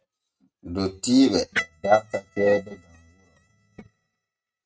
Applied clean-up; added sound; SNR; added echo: neural mask model RNNoise.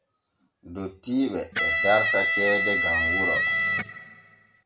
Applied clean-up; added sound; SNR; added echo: none; Electric guitar; -4 dB; none.